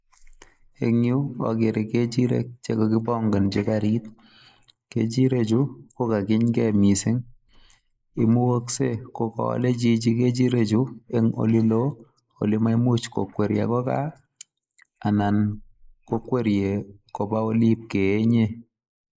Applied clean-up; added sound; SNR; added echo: neural mask model Resemble Enhance denoiser.